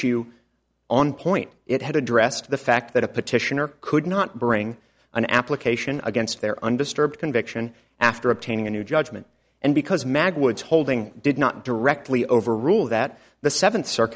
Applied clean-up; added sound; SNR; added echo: none; none; none; none.